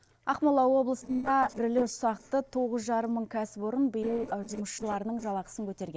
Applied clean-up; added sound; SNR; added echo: neural separator model SepFormer DNS4.